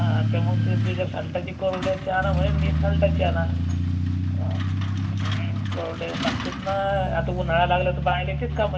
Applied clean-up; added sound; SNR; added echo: none; Truck; -3 dB; reverberation time 1.3 s.